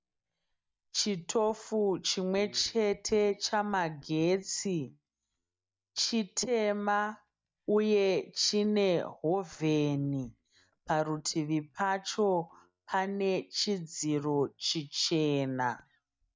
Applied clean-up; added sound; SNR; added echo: neural mask model DeepFilterNet 3.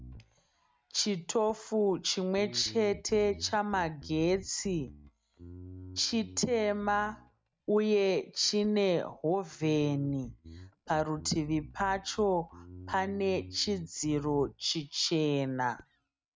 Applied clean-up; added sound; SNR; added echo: neural mask model RNNoise.